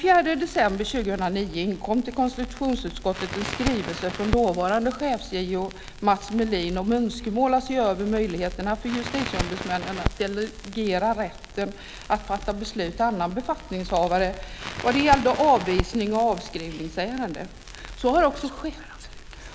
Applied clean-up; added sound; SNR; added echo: none; Crackle; 10 dB; none.